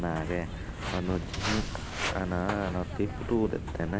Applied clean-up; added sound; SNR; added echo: none; Walk, footsteps; 3 dB; none.